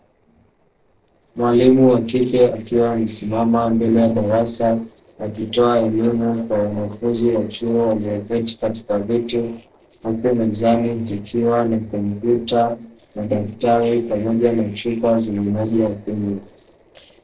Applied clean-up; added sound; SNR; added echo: neural separator model SepFormer DNS4.